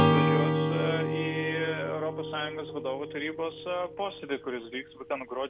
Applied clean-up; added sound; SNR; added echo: none; Acoustic guitar / Strum; -3 dB; none.